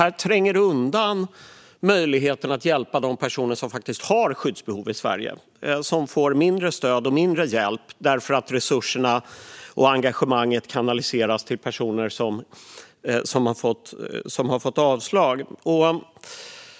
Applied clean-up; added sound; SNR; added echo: none; none; none; none.